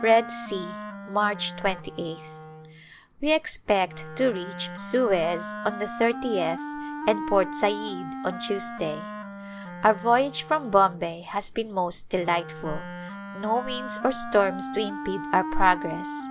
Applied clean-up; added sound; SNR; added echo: none; Wind instrument, woodwind instrument; 10 dB; none.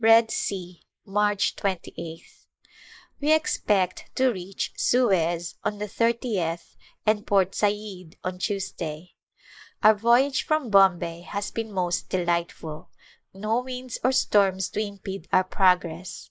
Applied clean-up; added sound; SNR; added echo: neural mask model Resemble Enhance denoiser.